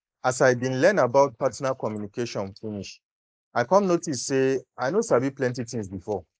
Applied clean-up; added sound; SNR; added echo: neural mask model Resemble Enhance denoiser.